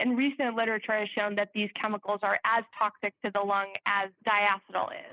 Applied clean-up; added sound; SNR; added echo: neural mask model Resemble Enhance denoiser.